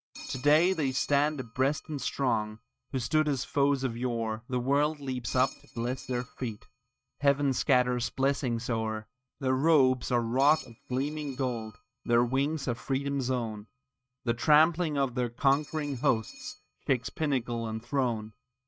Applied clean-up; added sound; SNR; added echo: neural mask model RNNoise.